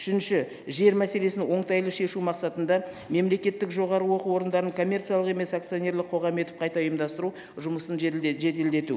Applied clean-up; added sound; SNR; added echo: none; none; none; none.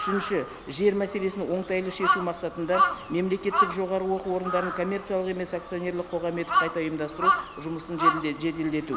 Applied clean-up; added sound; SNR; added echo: none; Crow; 1 dB; none.